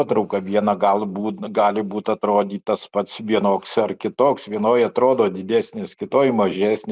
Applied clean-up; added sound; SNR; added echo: none; none; none; none.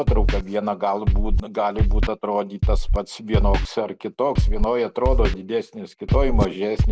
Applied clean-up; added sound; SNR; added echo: none; Scratching (performance technique); -4 dB; none.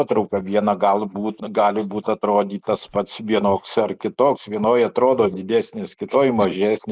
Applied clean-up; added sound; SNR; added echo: neural mask model Resemble Enhance denoiser.